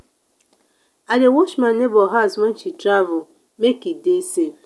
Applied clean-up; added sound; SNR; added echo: none; none; none; none.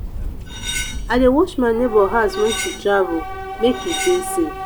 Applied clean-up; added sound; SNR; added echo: none; Cutlery, silverware + Subway, metro, underground / Train; 7 dB; none.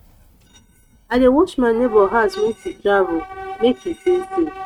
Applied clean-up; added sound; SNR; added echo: neural mask model RNNoise.